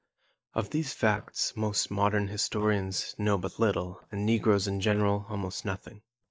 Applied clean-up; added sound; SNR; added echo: neural mask model DeepFilterNet 3.